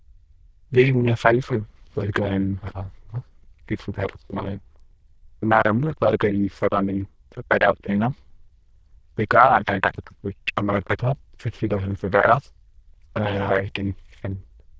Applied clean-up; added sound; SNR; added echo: neural diffusion model UNIVERSE++.